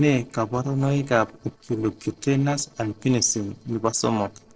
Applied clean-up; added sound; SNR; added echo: neural separator model SepFormer DNS4.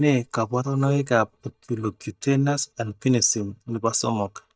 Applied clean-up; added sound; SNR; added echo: neural mask model DeepFilterNet 3.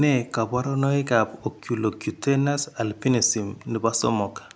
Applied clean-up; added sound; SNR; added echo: none; none; none; none.